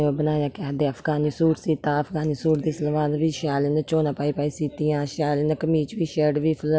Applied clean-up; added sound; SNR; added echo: none; none; none; none.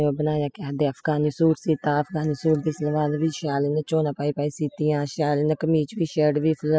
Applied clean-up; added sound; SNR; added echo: classical method spectral subtraction.